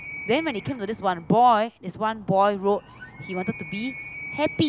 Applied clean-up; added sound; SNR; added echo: none; Animal; 15 dB; none.